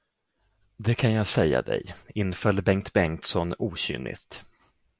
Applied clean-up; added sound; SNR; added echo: none; none; none; none.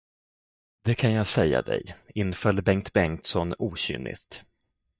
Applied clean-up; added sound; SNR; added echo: neural mask model DeepFilterNet 3.